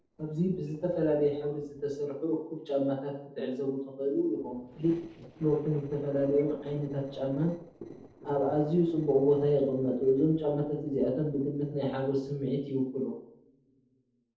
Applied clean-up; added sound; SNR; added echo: neural separator model SepFormer DNS4.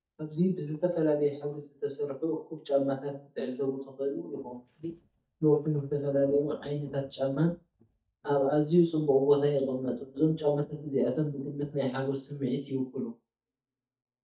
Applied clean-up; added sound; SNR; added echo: neural mask model DeepFilterNet 3.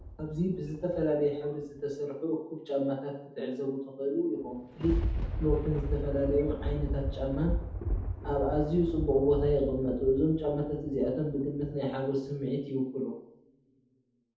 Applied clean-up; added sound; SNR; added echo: none; Thunder; 6 dB; reverberation time 0.8 s.